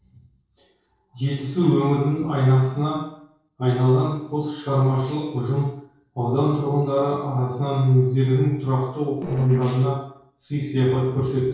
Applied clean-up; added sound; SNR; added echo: neural separator model SepFormer DNS4.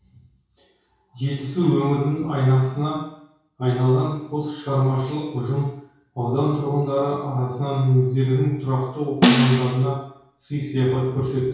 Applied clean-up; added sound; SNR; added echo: none; Snare drum; -2 dB; reverberation time 0.6 s.